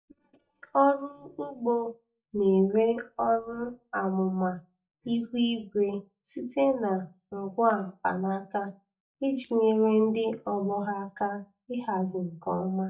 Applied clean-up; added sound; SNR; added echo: neural mask model DeepFilterNet 3.